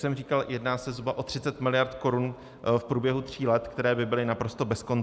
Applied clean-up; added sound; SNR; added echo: none; none; none; none.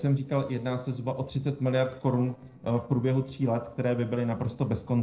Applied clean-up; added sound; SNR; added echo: neural separator model SepFormer DNS4.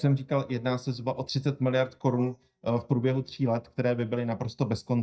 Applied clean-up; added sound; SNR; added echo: neural mask model DeepFilterNet 3.